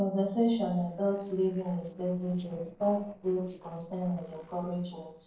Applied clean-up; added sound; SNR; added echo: neural separator model SepFormer DNS4.